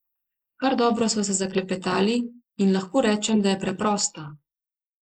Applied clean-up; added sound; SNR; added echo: neural mask model Resemble Enhance denoiser.